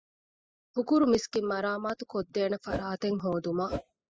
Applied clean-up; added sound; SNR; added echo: classical method spectral subtraction.